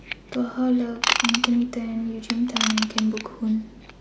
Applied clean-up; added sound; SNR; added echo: none; Ratchet, pawl / Tools; 4 dB; none.